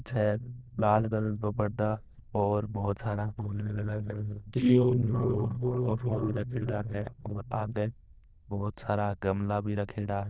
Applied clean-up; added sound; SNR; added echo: neural diffusion model UNIVERSE++.